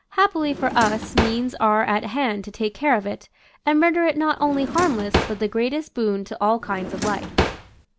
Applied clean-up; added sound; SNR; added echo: none; Drawer open or close; 4 dB; none.